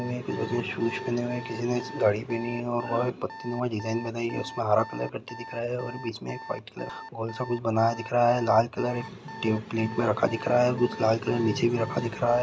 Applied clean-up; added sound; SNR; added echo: none; Alarm; 16 dB; none.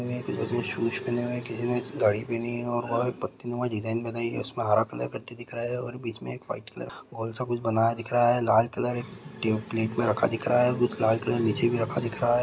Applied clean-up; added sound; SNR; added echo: none; none; none; none.